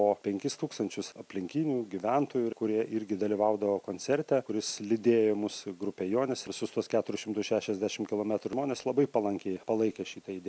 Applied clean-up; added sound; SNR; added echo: none; none; none; none.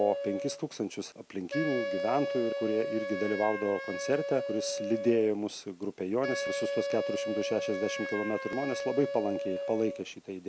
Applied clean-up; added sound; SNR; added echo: none; Wind instrument, woodwind instrument; 4 dB; none.